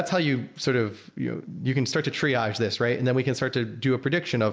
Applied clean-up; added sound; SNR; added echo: none; none; none; none.